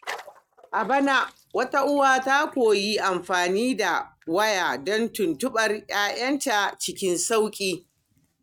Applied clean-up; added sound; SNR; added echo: neural mask model RNNoise.